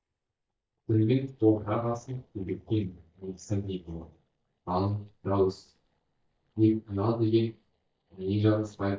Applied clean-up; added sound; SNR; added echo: neural mask model DeepFilterNet 3.